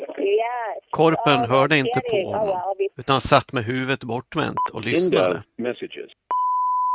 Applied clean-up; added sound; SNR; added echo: neural mask model RNNoise.